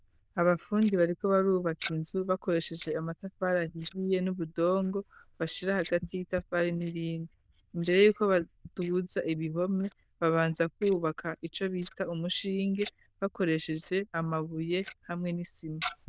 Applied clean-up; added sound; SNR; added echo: neural diffusion model UNIVERSE++.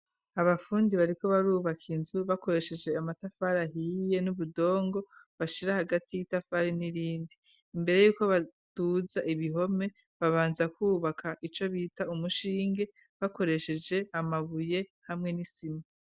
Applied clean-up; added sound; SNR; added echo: none; none; none; none.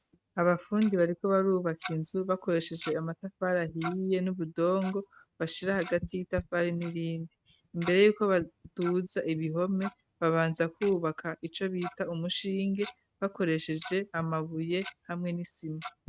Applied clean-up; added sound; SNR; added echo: neural mask model RNNoise.